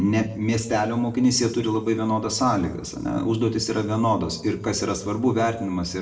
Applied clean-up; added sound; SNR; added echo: none; none; none; reverberation time 0.6 s.